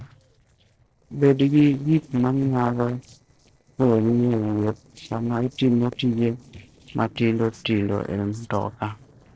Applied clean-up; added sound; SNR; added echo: neural separator model SepFormer DNS4.